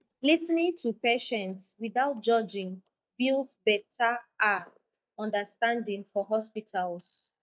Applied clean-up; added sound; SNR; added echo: neural mask model DeepFilterNet 3.